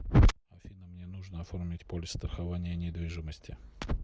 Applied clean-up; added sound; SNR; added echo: none; none; none; none.